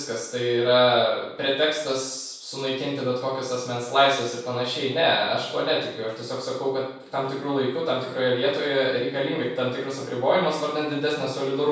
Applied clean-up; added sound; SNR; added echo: none; none; none; reverberation time 0.6 s.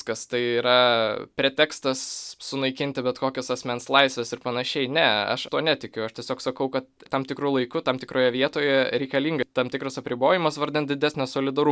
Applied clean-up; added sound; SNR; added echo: none; none; none; none.